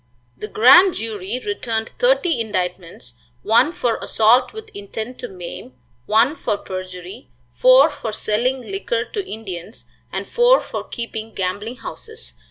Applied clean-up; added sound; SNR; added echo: none; none; none; none.